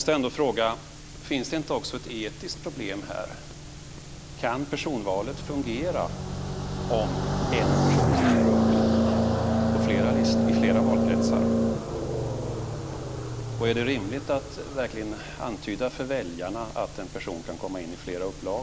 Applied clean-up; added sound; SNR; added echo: none; Car passing by; -3 dB; none.